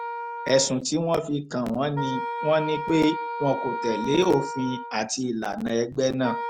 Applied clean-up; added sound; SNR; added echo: none; Wind instrument, woodwind instrument; 8 dB; none.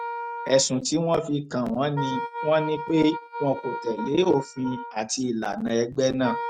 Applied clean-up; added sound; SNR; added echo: neural mask model RNNoise.